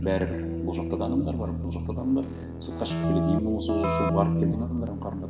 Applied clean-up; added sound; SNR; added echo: none; Keyboard (musical); -1 dB; reverberation time 1.6 s.